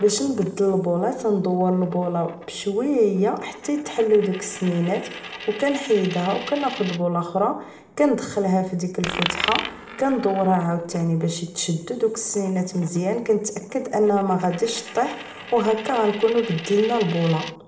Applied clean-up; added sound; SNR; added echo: none; Coin (dropping); 14 dB; reverberation time 0.7 s.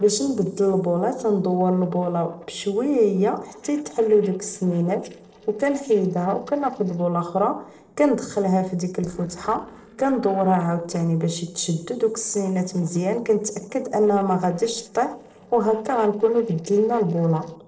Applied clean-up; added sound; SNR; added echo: neural separator model SepFormer DNS4.